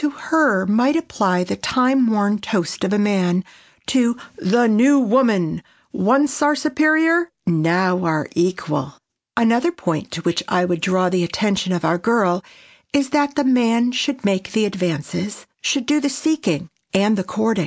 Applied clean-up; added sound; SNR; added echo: none; none; none; none.